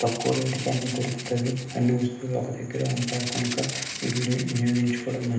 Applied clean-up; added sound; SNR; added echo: none; Rattle (instrument); 10 dB; reverberation time 0.8 s.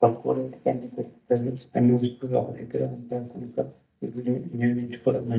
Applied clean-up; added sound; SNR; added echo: neural mask model DeepFilterNet 3.